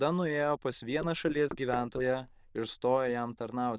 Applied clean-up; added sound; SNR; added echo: neural diffusion model UNIVERSE++.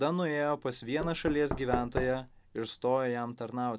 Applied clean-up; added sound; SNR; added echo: none; Knock / Wood; 8 dB; none.